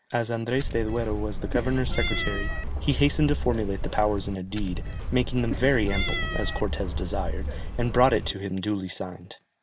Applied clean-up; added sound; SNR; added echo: none; Cat; 1 dB; none.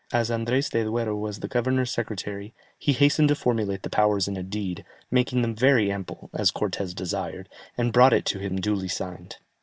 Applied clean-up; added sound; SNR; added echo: none; none; none; none.